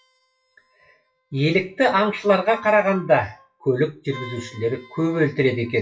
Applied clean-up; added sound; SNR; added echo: classical method WPE with log-MMSE.